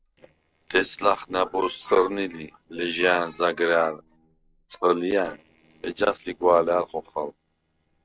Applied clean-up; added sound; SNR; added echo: neural separator model SepFormer DNS4.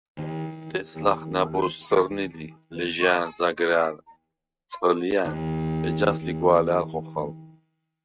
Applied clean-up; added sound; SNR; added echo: neural mask model RNNoise.